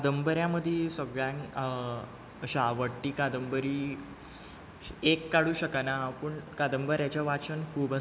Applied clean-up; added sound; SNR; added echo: none; none; none; none.